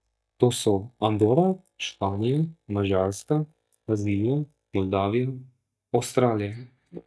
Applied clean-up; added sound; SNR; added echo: neural mask model DeepFilterNet 3.